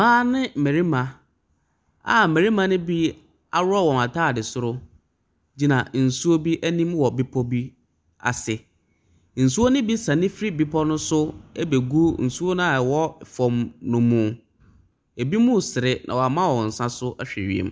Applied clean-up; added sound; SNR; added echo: none; none; none; none.